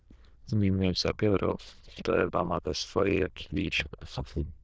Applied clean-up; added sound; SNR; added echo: neural diffusion model UNIVERSE++.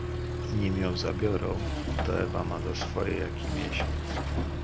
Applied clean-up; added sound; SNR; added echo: none; Accelerating, revving, vroom; -1 dB; none.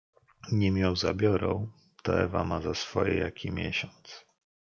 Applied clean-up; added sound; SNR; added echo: none; none; none; none.